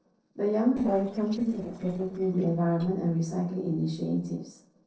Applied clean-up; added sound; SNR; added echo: neural separator model SepFormer DNS4.